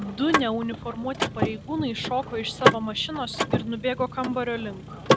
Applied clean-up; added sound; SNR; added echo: none; Mechanisms / Car; -1 dB; none.